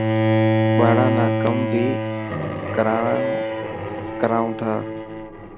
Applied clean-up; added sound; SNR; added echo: none; Bowed string instrument; -3 dB; none.